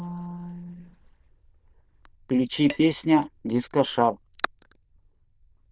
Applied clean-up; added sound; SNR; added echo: neural diffusion model UNIVERSE++.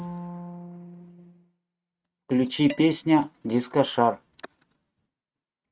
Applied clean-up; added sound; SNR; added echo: neural mask model RNNoise.